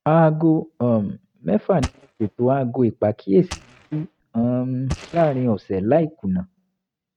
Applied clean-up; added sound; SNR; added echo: neural mask model RNNoise.